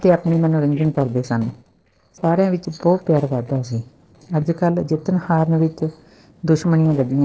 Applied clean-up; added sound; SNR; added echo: neural separator model SepFormer DNS4.